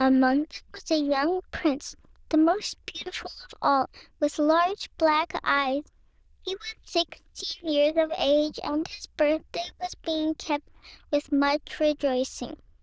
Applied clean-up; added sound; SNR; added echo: neural diffusion model UNIVERSE++.